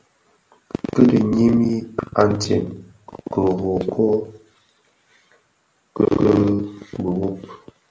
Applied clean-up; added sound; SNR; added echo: none; none; none; none.